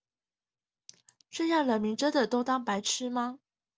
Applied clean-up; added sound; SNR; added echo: none; none; none; none.